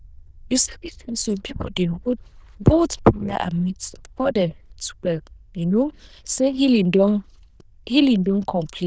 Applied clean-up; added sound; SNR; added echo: neural diffusion model UNIVERSE++.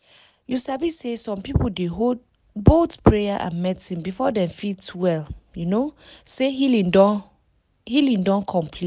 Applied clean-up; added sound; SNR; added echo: none; none; none; none.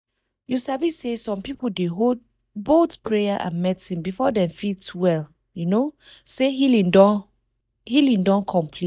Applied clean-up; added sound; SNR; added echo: neural mask model DeepFilterNet 3.